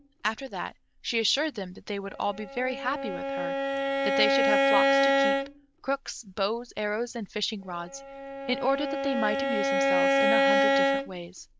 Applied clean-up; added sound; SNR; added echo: none; Bowed string instrument; -4 dB; none.